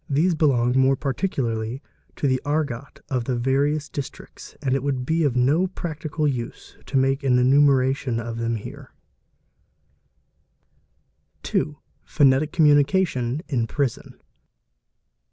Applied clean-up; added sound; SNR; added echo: none; none; none; none.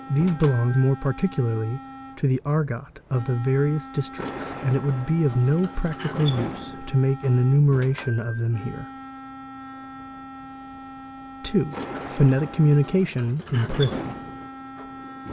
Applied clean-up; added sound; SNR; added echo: none; Wind instrument, woodwind instrument + Sliding door; 13 dB; none.